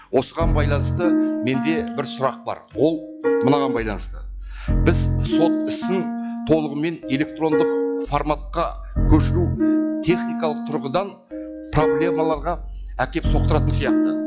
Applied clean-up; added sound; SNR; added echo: classical method log-MMSE.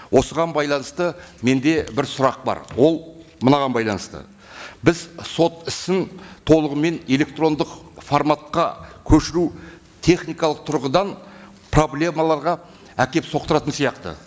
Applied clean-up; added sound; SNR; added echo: none; none; none; none.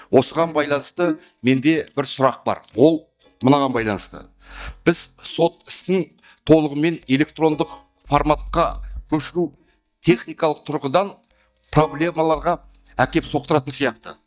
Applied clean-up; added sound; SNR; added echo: neural mask model DeepFilterNet 3.